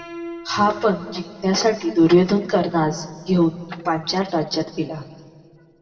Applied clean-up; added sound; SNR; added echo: none; Piano; 20 dB; reverberation time 1.6 s.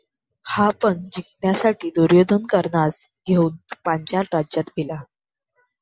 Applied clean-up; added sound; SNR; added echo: none; none; none; none.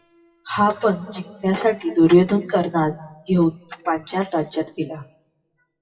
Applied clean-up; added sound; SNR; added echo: classical method WPE with log-MMSE.